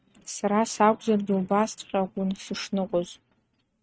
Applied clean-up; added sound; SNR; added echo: neural mask model RNNoise.